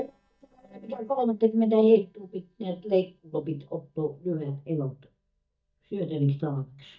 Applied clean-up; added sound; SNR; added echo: neural mask model DeepFilterNet 3.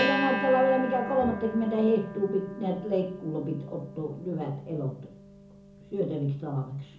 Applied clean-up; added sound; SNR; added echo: none; Acoustic guitar; 9 dB; reverberation time 0.6 s.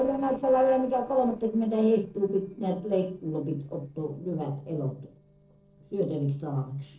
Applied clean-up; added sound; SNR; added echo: neural separator model SepFormer DNS4.